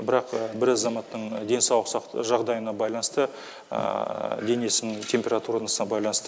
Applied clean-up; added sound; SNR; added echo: none; none; none; none.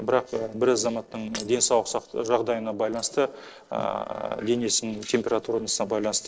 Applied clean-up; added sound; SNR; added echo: neural separator model SepFormer DNS4.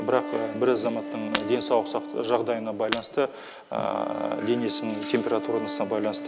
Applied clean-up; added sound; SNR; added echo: none; Shatter + Wind instrument, woodwind instrument; 8 dB; none.